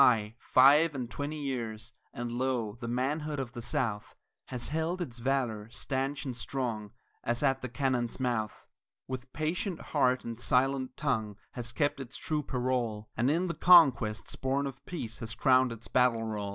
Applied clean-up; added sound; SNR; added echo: none; none; none; none.